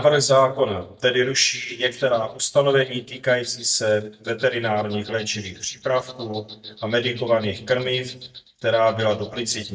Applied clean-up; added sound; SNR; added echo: neural mask model DeepFilterNet 3.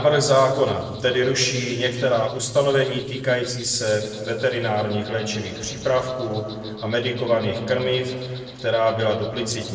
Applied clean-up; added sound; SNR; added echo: neural separator model SepFormer DNS4.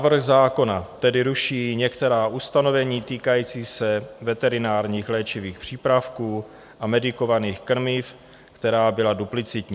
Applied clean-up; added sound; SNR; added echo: none; none; none; none.